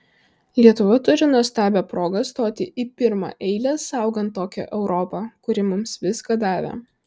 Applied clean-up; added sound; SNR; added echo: none; none; none; none.